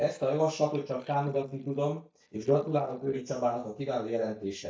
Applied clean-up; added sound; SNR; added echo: neural mask model DeepFilterNet 3.